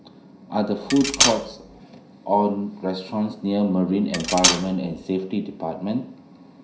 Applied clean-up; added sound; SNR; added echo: none; Cutlery, silverware; 0 dB; reverberation time 0.5 s.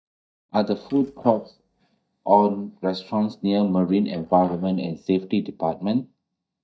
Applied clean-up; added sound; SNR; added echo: neural mask model DeepFilterNet 3.